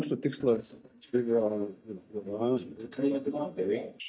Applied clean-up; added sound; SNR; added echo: neural mask model DeepFilterNet 3.